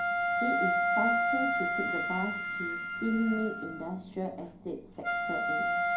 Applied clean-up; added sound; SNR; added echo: none; Wind instrument, woodwind instrument; -4 dB; reverberation time 0.5 s.